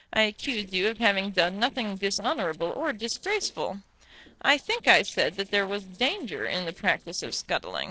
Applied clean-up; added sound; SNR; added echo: neural separator model SepFormer DNS4.